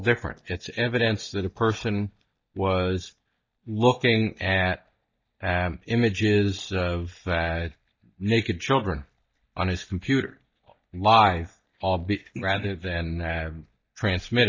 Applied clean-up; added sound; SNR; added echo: neural mask model DeepFilterNet 3.